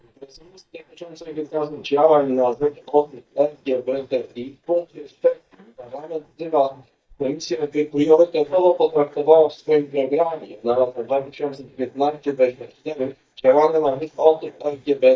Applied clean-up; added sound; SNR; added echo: neural mask model DeepFilterNet 3.